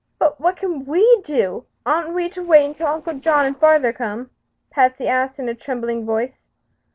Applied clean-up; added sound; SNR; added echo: neural separator model SepFormer DNS4.